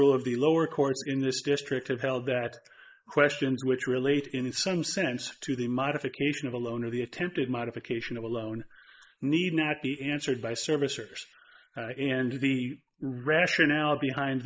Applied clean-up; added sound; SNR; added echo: neural mask model Resemble Enhance denoiser.